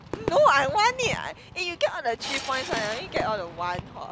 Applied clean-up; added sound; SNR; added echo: none; Fireworks + Subway, metro, underground / Engine; 10 dB; none.